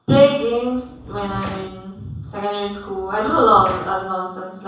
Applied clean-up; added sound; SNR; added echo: none; Sliding door; 17 dB; reverberation time 0.7 s.